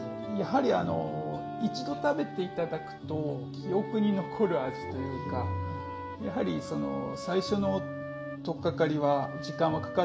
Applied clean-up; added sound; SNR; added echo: none; Wind instrument, woodwind instrument; 10 dB; reverberation time 0.5 s.